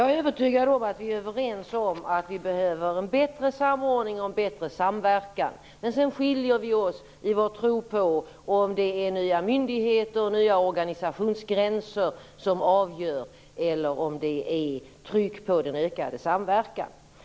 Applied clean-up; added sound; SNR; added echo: none; none; none; none.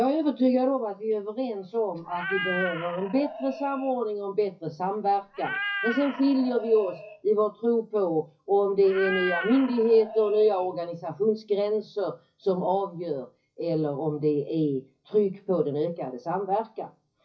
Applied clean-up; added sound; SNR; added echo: classical method WPE with log-MMSE.